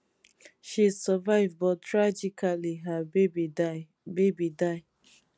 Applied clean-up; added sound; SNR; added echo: none; none; none; none.